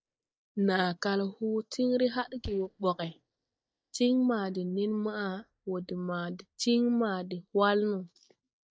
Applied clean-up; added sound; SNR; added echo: neural mask model DeepFilterNet 3.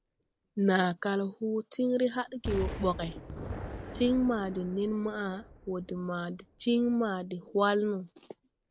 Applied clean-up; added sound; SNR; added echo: none; Explosion; 13 dB; none.